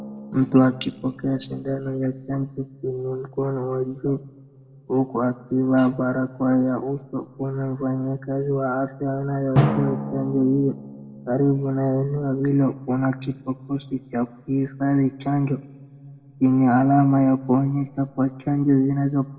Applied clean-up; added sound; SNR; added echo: none; Drum; 12 dB; reverberation time 1.0 s.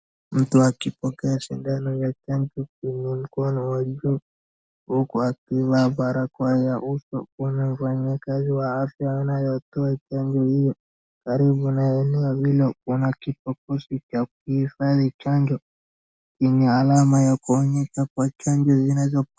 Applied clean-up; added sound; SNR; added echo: none; none; none; none.